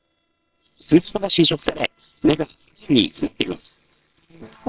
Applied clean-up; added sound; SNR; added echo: neural separator model SepFormer WHAMR!.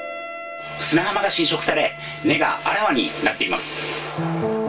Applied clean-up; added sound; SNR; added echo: none; Wind instrument, woodwind instrument; 14 dB; reverberation time 0.2 s.